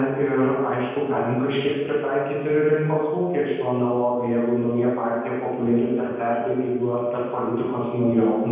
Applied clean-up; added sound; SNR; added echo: none; none; none; reverberation time 1.2 s.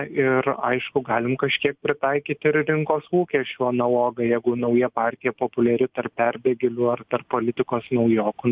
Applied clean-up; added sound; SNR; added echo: none; none; none; none.